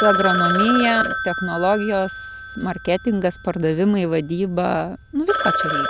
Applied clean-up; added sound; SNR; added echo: none; Telephone; 4 dB; none.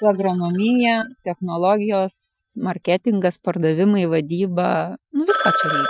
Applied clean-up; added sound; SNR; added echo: classical method Wiener filter.